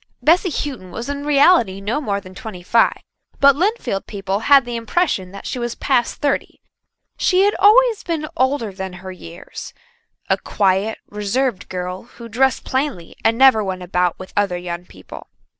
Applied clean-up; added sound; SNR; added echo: none; none; none; none.